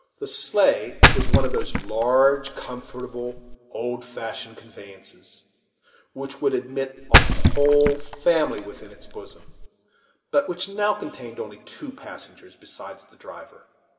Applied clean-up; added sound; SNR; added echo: none; Splash, splatter; -5 dB; reverberation time 1.5 s.